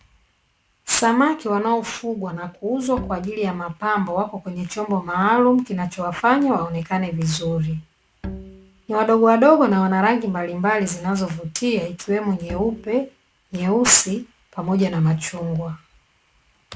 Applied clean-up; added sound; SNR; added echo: none; Bowed string instrument; 15 dB; none.